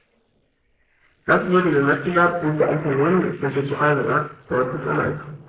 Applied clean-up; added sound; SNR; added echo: neural mask model Resemble Enhance denoiser.